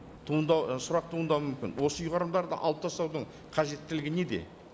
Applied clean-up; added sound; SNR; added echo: none; Gunshot, gunfire; 19 dB; none.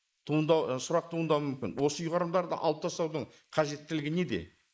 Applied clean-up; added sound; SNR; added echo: neural mask model Resemble Enhance denoiser.